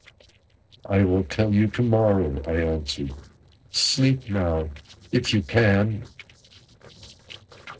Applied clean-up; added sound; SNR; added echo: neural separator model SepFormer DNS4.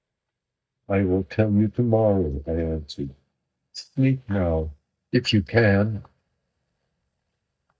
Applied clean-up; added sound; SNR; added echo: neural mask model DeepFilterNet 3.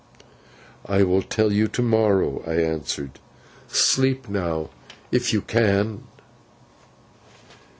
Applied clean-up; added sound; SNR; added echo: none; none; none; none.